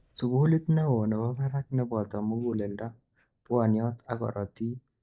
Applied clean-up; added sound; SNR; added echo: neural mask model DeepFilterNet 3.